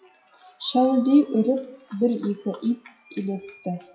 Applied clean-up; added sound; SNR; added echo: classical method WPE with log-MMSE.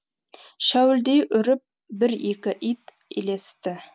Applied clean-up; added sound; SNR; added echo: none; none; none; none.